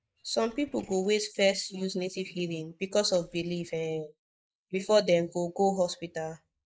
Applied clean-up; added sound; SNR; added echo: neural mask model Resemble Enhance denoiser.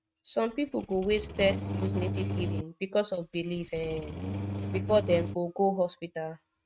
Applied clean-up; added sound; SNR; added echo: neural mask model RNNoise.